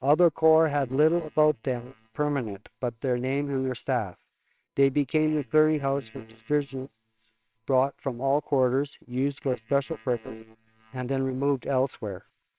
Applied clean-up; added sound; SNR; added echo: neural separator model SepFormer WHAMR!.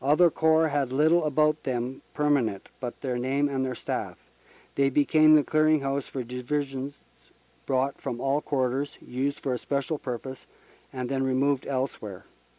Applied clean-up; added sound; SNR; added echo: none; none; none; none.